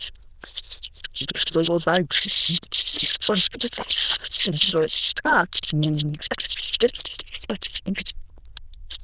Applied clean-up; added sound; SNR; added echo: neural diffusion model UNIVERSE++.